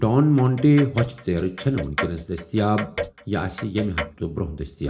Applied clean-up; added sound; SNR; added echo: none; Clock; 11 dB; reverberation time 0.4 s.